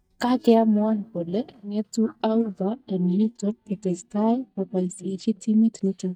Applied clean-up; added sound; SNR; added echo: neural mask model DeepFilterNet 3.